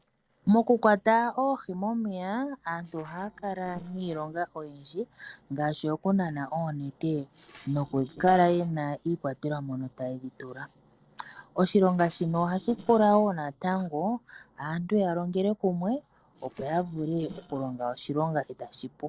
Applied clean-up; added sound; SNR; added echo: neural separator model SepFormer DNS4.